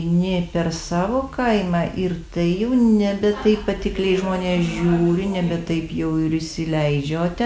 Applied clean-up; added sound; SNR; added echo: none; none; none; none.